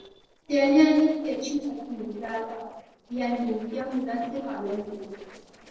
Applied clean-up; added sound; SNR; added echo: neural separator model SepFormer DNS4.